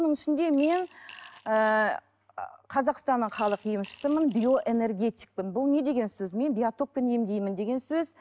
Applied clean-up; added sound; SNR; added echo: none; Coin (dropping) / Glass; 16 dB; none.